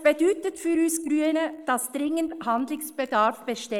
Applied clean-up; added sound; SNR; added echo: neural mask model Resemble Enhance denoiser.